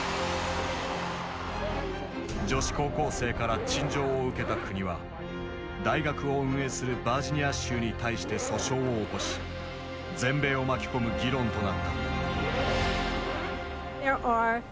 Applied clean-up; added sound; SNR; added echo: none; Zipper (clothing); 9 dB; none.